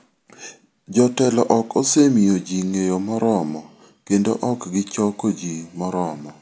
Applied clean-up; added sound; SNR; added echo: none; none; none; none.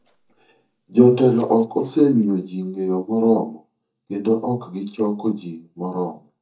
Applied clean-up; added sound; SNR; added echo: neural mask model DeepFilterNet 3.